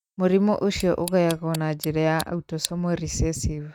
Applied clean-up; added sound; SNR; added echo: neural mask model RNNoise.